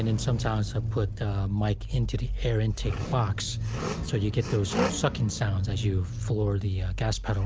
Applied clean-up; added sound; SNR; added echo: none; none; none; none.